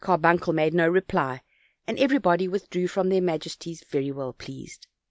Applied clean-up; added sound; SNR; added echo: none; none; none; none.